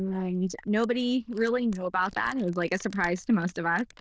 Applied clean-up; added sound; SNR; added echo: neural diffusion model UNIVERSE++.